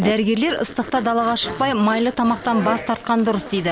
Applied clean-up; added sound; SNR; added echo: none; Zipper (clothing); 15 dB; none.